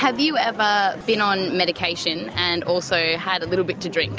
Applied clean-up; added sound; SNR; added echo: none; none; none; none.